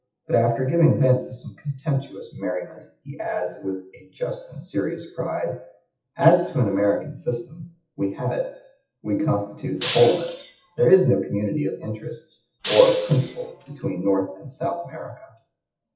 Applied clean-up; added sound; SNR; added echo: classical method WPE with log-MMSE.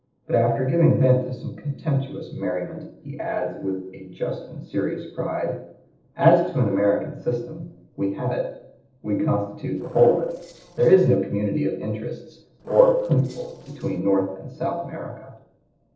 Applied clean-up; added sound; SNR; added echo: neural separator model SepFormer DNS4.